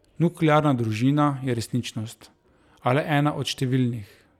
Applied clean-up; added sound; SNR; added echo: none; none; none; none.